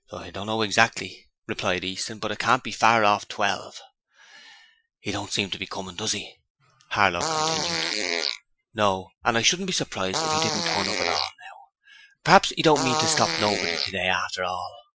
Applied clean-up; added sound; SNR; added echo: classical method Wiener filter.